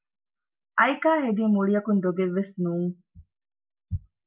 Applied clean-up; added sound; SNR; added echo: none; none; none; none.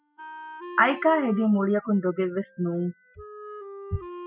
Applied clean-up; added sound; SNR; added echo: classical method spectral subtraction.